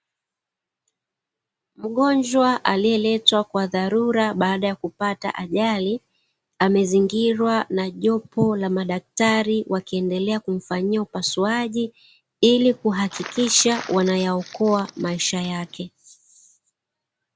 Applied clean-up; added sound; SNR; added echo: none; Crumpling, crinkling; 18 dB; none.